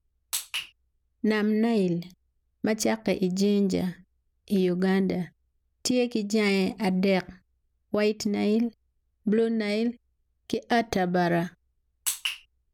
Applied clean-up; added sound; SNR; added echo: none; none; none; none.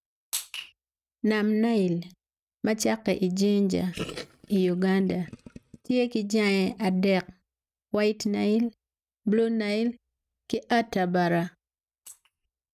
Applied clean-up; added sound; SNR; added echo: neural mask model RNNoise.